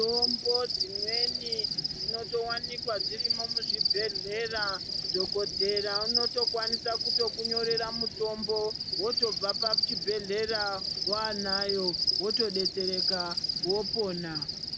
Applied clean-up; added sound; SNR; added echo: none; Cricket; -2 dB; none.